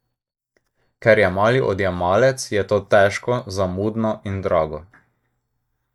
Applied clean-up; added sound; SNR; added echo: neural mask model DeepFilterNet 3.